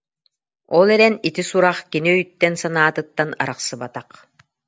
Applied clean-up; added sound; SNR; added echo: none; none; none; none.